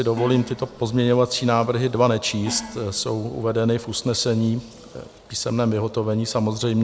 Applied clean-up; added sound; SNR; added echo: none; Gong; 18 dB; none.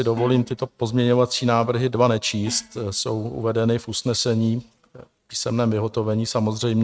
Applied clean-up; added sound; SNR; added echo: neural mask model RNNoise.